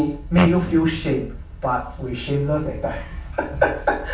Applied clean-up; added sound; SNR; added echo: none; Fart; 3 dB; reverberation time 0.4 s.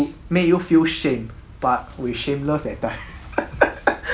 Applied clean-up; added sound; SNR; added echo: none; none; none; none.